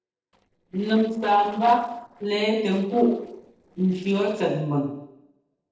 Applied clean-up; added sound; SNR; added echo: neural separator model SepFormer DNS4.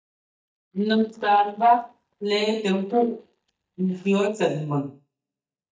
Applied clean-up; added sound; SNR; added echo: neural mask model DeepFilterNet 3.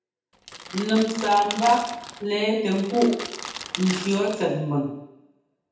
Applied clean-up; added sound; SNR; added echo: none; Crackle; 11 dB; reverberation time 0.8 s.